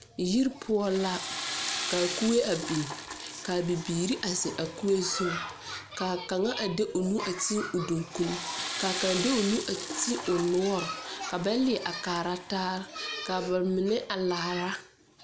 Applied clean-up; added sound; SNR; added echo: none; Toilet flush / Water; 10 dB; none.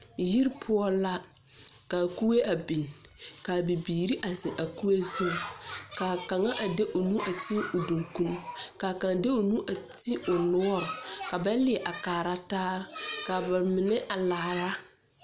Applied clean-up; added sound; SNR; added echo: none; none; none; none.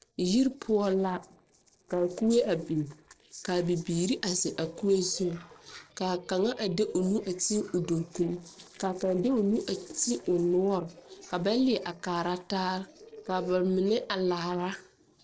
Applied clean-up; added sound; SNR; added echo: neural separator model SepFormer DNS4.